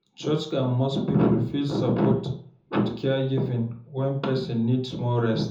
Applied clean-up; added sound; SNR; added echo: none; none; none; reverberation time 0.5 s.